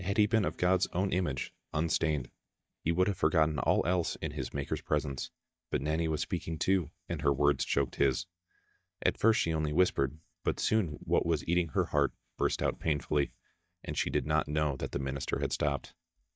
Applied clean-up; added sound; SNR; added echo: neural mask model DeepFilterNet 3.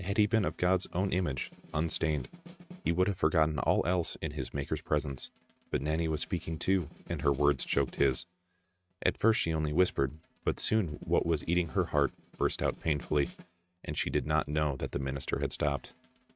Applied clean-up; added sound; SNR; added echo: neural mask model RNNoise.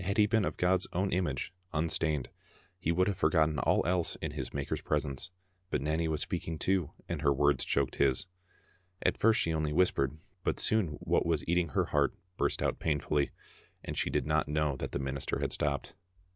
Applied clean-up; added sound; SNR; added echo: none; none; none; none.